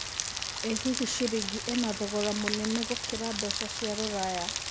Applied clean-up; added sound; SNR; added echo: none; Rain; 2 dB; none.